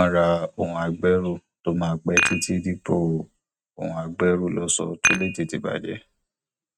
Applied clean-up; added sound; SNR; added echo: neural mask model RNNoise.